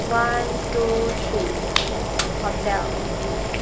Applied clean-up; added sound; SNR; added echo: none; Boiling; -1 dB; none.